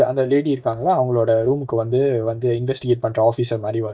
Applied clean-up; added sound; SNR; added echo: neural mask model DeepFilterNet 3.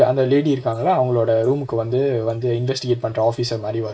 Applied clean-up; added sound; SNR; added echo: neural mask model Resemble Enhance denoiser.